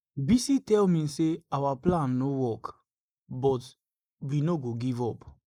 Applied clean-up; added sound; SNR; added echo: neural mask model Resemble Enhance denoiser.